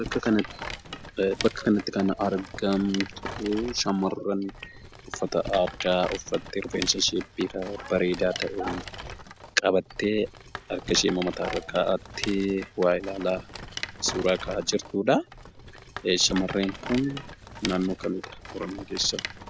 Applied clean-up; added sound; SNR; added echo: none; Rattle; 11 dB; none.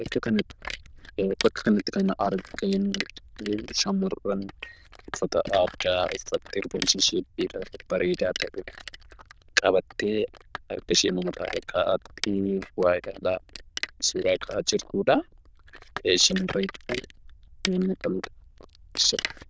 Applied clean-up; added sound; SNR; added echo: neural diffusion model UNIVERSE++.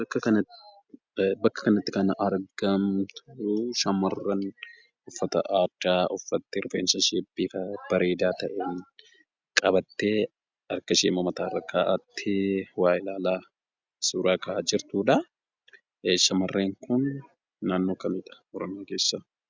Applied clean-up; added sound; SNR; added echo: none; none; none; none.